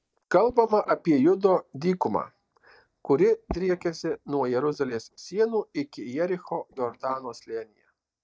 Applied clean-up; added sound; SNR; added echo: neural mask model DeepFilterNet 3.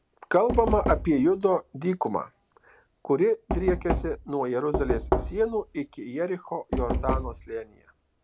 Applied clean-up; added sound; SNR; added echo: none; Knock; 5 dB; none.